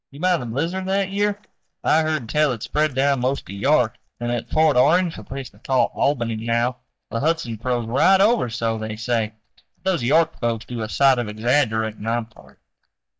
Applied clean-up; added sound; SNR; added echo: neural mask model DeepFilterNet 3.